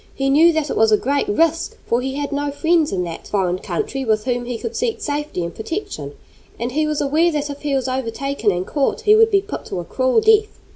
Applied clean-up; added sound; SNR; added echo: none; none; none; none.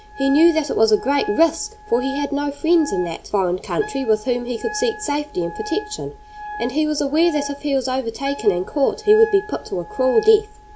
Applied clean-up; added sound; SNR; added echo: none; Wind instrument, woodwind instrument; 16 dB; none.